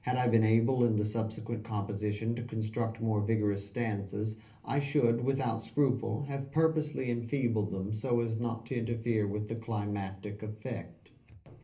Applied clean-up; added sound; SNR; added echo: none; none; none; reverberation time 0.3 s.